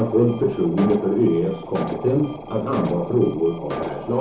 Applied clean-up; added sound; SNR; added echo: none; Alarm; 12 dB; reverberation time 0.8 s.